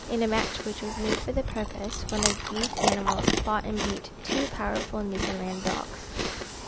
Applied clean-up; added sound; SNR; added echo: none; Chewing, mastication; -1 dB; none.